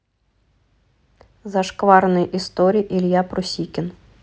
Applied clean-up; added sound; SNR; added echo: none; none; none; none.